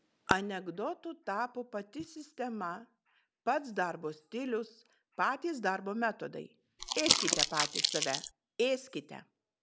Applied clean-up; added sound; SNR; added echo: none; Crumpling, crinkling; -5 dB; none.